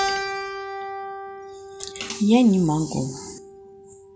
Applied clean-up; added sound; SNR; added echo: none; Keyboard (musical); 8 dB; none.